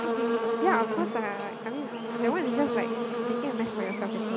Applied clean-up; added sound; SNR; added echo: none; Buzz; -2 dB; none.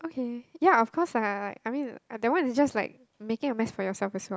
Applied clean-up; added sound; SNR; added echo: none; none; none; none.